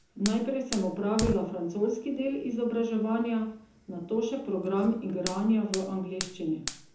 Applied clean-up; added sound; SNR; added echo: none; Fire; 12 dB; reverberation time 0.6 s.